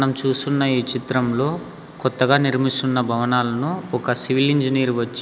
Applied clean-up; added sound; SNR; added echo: none; none; none; none.